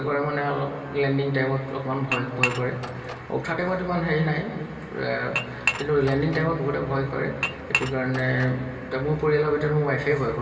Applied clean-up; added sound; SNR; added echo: none; Dishes, pots, and pans / Chink, clink; 8 dB; reverberation time 2.3 s.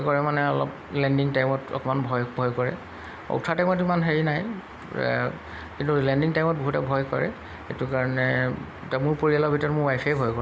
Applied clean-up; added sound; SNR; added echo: none; none; none; none.